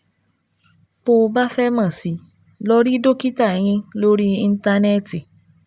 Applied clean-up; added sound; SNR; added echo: none; none; none; none.